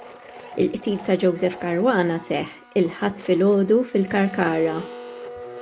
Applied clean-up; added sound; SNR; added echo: none; Domestic sounds, home sounds; 16 dB; none.